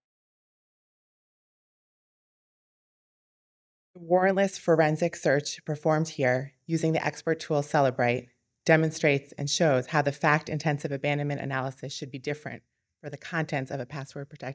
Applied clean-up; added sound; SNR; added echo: neural mask model DeepFilterNet 3.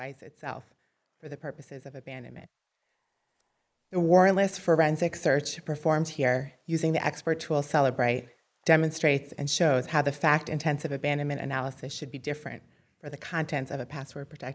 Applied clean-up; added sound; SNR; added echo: neural mask model Resemble Enhance denoiser.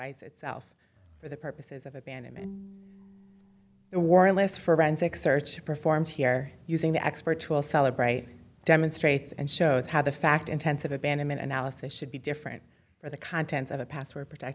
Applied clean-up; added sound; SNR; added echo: none; Bowed string instrument; 19 dB; none.